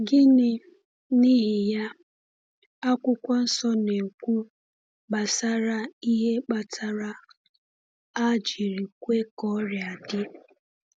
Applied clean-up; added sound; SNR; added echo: none; none; none; none.